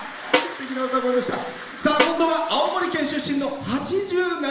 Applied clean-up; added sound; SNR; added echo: none; Snare drum; 3 dB; reverberation time 1.3 s.